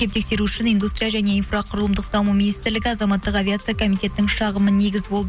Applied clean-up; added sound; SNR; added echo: none; none; none; none.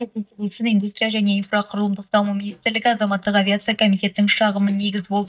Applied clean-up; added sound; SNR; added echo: neural mask model DeepFilterNet 3.